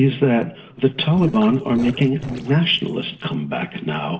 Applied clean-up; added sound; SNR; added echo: neural separator model SepFormer DNS4.